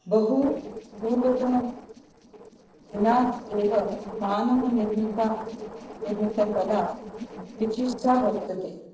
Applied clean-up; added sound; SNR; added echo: neural separator model SepFormer DNS4.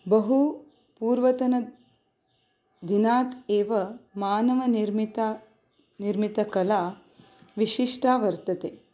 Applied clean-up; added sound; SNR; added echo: none; none; none; none.